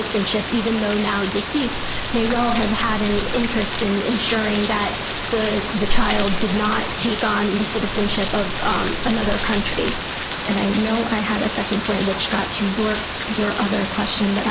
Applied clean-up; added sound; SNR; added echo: none; Fire + Rain; 1 dB; none.